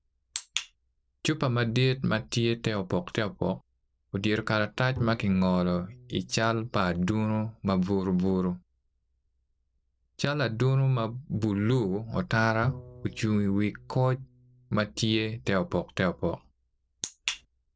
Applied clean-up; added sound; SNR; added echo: neural separator model SepFormer DNS4.